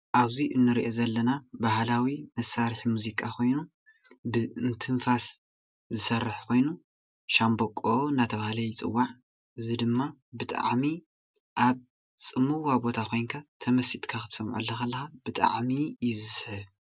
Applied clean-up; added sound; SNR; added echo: none; none; none; none.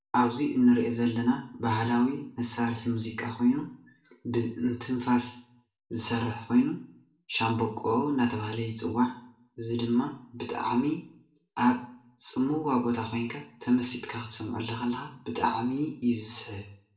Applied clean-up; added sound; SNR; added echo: none; none; none; reverberation time 0.4 s.